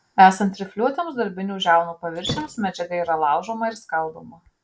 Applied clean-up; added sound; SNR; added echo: none; Thump, thud; 15 dB; none.